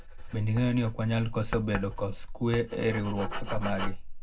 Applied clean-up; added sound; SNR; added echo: none; Writing; 5 dB; reverberation time 0.3 s.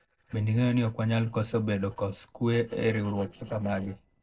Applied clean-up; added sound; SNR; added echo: neural separator model SepFormer DNS4.